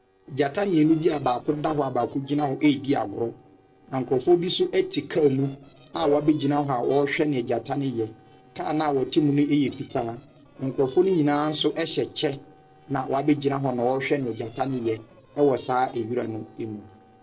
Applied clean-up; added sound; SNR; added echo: neural separator model SepFormer DNS4.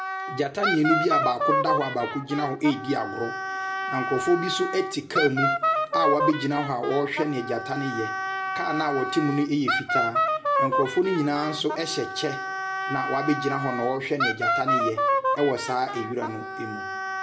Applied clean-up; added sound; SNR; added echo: none; Wind instrument, woodwind instrument; 0 dB; reverberation time 1.0 s.